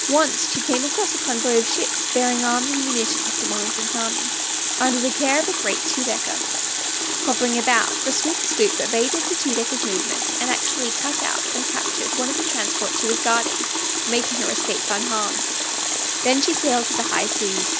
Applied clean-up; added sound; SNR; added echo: none; Water tap, faucet; -2 dB; none.